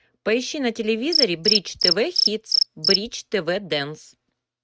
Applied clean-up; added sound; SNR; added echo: neural mask model RNNoise.